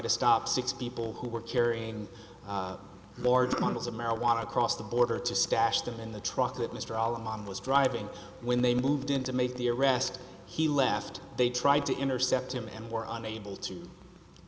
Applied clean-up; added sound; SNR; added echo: none; none; none; none.